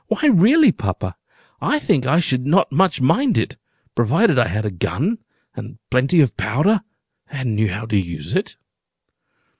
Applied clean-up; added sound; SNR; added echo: none; none; none; none.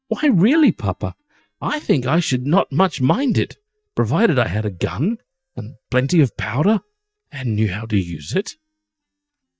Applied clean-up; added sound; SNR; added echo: neural mask model DeepFilterNet 3.